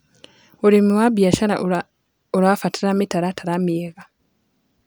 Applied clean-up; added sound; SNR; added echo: none; none; none; none.